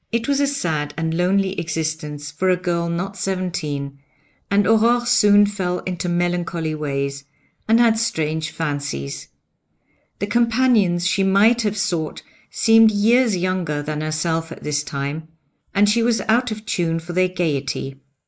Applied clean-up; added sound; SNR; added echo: neural mask model Resemble Enhance denoiser.